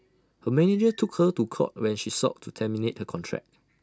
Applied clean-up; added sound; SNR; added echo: none; none; none; none.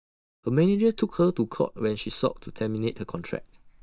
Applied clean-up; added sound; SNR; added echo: neural mask model DeepFilterNet 3.